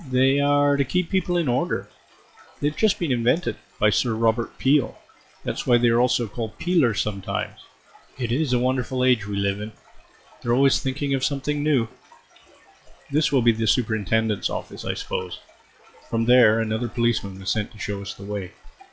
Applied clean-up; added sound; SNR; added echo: classical method log-MMSE.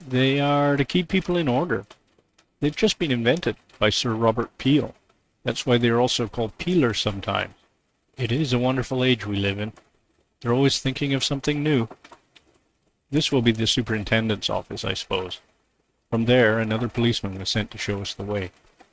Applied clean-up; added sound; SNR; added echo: neural mask model RNNoise.